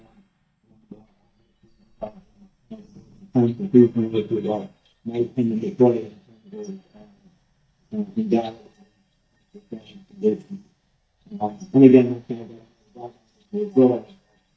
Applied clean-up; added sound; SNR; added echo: neural mask model DeepFilterNet 3.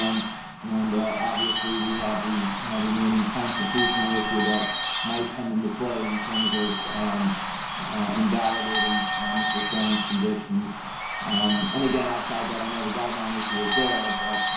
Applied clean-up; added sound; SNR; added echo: none; Bird / Bell; -3 dB; reverberation time 0.6 s.